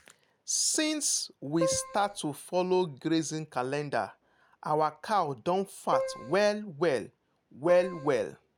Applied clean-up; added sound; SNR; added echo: none; Keyboard (musical); 3 dB; none.